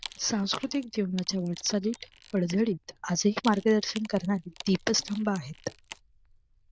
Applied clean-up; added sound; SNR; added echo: neural diffusion model UNIVERSE++.